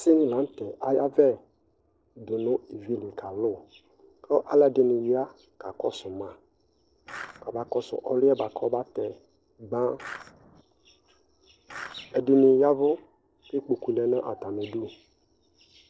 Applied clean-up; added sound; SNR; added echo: neural separator model SepFormer DNS4.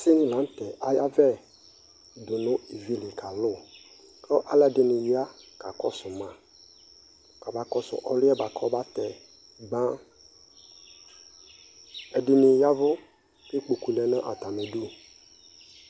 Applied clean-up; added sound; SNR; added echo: none; none; none; none.